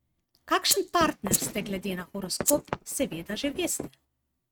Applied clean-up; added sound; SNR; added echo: neural mask model RNNoise.